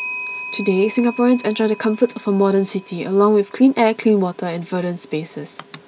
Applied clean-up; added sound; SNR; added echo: none; Clock; 17 dB; none.